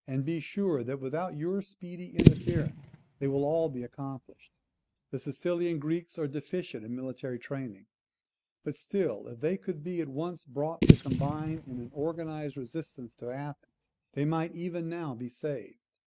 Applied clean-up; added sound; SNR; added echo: neural mask model RNNoise.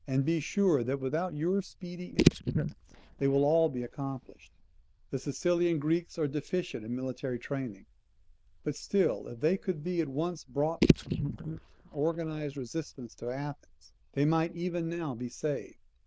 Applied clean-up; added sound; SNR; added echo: neural diffusion model UNIVERSE++.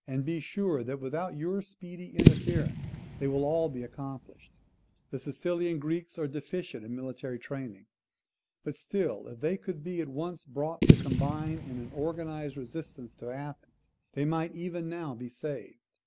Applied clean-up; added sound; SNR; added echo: none; Fireworks / Boom; -4 dB; none.